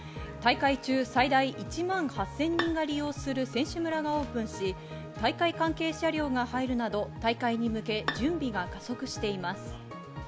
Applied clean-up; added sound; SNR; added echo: none; Bowed string instrument; 12 dB; none.